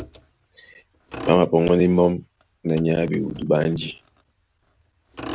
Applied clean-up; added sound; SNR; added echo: none; Motor vehicle (road); 18 dB; none.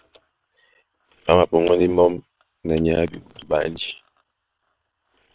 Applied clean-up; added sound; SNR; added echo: neural separator model SepFormer WHAM!.